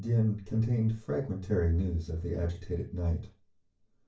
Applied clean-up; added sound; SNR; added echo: none; none; none; reverberation time 0.2 s.